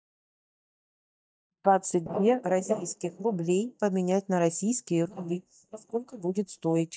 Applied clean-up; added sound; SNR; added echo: neural mask model DeepFilterNet 3.